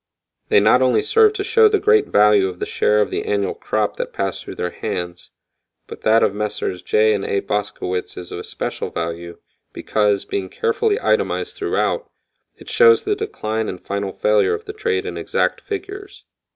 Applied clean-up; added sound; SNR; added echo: none; none; none; none.